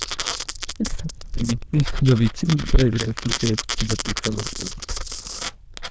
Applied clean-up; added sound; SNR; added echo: neural diffusion model UNIVERSE++.